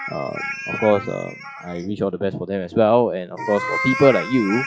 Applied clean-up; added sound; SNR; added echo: classical method log-MMSE.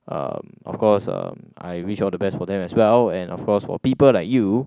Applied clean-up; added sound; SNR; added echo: none; none; none; none.